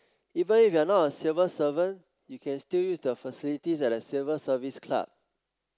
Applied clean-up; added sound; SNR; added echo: none; none; none; none.